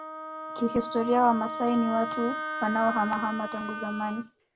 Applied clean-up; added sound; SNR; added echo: none; Wind instrument, woodwind instrument; 7 dB; none.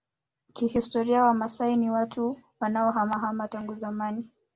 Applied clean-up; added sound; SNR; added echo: none; none; none; none.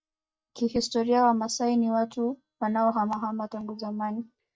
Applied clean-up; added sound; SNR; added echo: neural mask model DeepFilterNet 3.